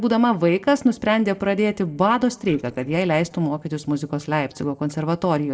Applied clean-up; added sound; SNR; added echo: neural separator model SepFormer DNS4.